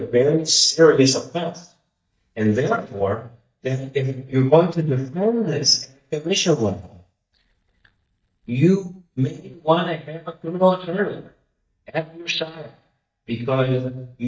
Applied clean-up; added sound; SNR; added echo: neural mask model DeepFilterNet 3.